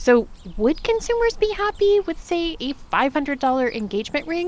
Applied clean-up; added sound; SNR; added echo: none; Cricket / Bird; 16 dB; none.